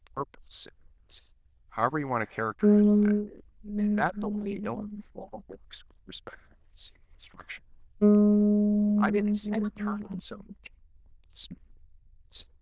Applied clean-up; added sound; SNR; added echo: neural diffusion model UNIVERSE++.